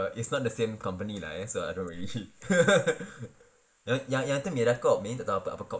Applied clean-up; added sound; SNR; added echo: neural mask model Resemble Enhance denoiser.